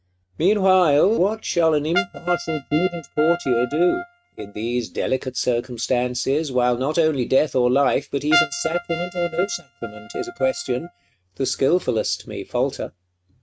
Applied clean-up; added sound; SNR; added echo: neural mask model RNNoise.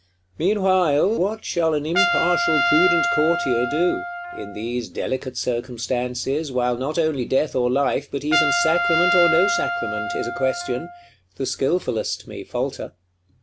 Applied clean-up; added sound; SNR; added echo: none; Trumpet; 3 dB; none.